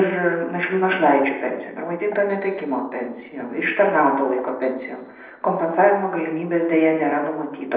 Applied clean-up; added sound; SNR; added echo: neural separator model SepFormer DNS4.